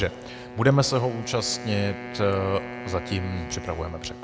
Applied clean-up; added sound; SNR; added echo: none; Wind instrument, woodwind instrument; 11 dB; none.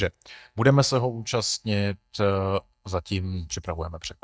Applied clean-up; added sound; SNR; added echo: neural mask model DeepFilterNet 3.